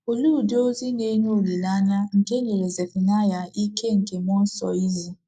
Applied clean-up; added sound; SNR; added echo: neural mask model Resemble Enhance denoiser.